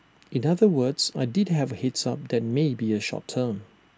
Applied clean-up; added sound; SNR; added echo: none; none; none; none.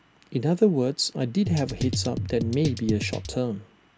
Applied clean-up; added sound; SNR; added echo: none; Drum kit; 5 dB; none.